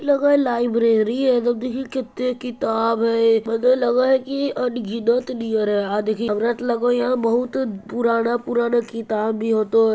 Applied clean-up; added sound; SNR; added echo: none; none; none; none.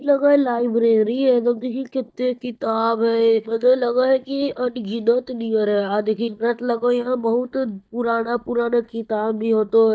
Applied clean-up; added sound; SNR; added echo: neural mask model DeepFilterNet 3.